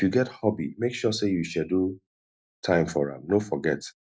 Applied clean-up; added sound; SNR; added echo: none; none; none; none.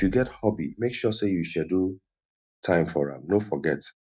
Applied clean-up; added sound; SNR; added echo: neural mask model RNNoise.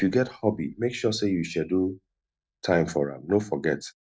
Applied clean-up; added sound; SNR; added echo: neural separator model SepFormer DNS4.